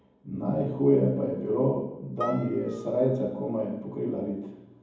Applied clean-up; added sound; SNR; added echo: none; Harp; 15 dB; reverberation time 1.2 s.